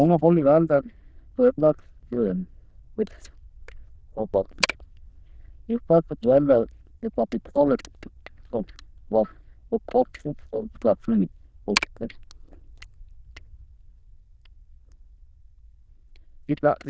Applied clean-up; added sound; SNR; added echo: neural diffusion model UNIVERSE++.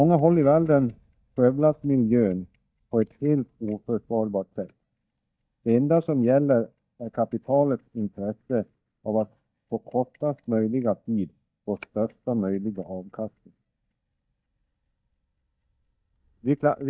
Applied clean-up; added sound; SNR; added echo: neural mask model DeepFilterNet 3.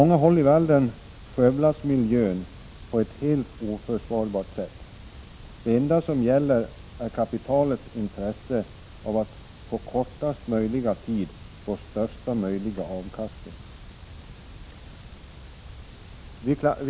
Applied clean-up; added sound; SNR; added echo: none; none; none; none.